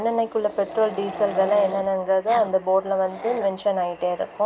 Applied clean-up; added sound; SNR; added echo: none; Growling; 13 dB; none.